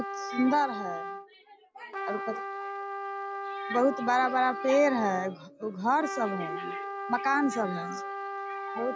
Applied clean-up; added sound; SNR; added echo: none; Trumpet; 7 dB; none.